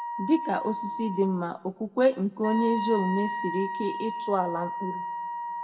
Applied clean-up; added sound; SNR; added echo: none; Wind instrument, woodwind instrument; 5 dB; reverberation time 0.7 s.